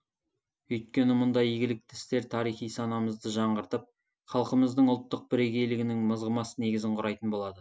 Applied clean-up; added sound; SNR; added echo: none; none; none; none.